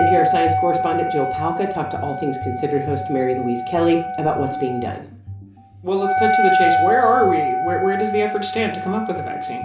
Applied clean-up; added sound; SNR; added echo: none; Wind instrument, woodwind instrument; 0 dB; reverberation time 0.5 s.